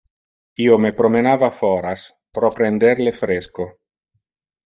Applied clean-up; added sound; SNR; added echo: neural mask model DeepFilterNet 3.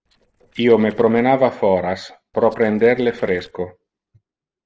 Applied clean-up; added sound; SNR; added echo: neural separator model SepFormer DNS4.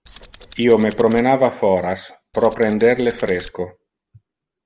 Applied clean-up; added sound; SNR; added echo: none; Tools; 16 dB; none.